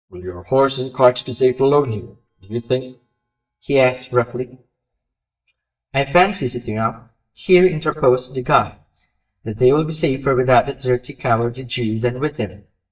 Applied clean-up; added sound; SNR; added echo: neural mask model DeepFilterNet 3.